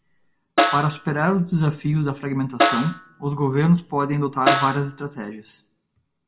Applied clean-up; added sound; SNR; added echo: none; Snare drum; 3 dB; reverberation time 0.4 s.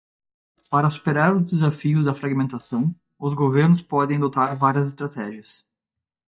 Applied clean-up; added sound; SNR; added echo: neural mask model DeepFilterNet 3.